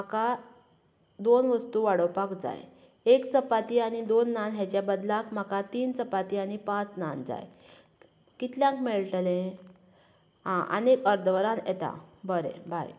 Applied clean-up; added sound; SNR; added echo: none; none; none; none.